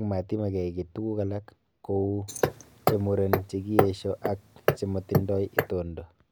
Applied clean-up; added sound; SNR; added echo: none; Hammer; -1 dB; none.